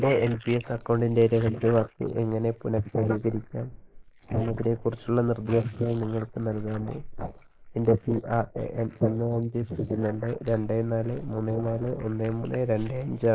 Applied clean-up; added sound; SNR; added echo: neural mask model Resemble Enhance denoiser.